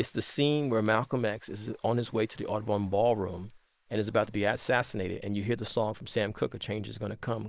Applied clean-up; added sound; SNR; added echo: neural mask model Resemble Enhance denoiser.